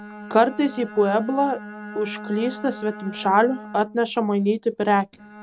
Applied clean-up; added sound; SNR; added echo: none; Bowed string instrument; 15 dB; none.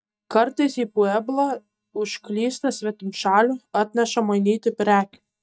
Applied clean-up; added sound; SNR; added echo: neural mask model DeepFilterNet 3.